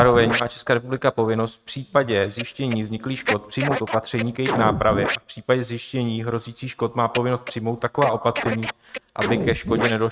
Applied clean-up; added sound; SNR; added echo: neural mask model RNNoise.